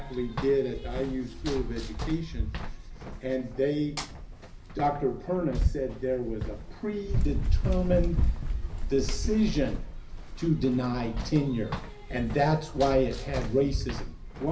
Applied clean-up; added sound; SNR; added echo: none; Run; 2 dB; reverberation time 0.4 s.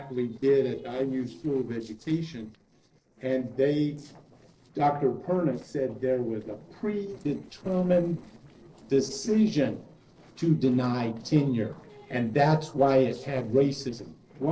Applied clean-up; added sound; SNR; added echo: neural separator model SepFormer DNS4.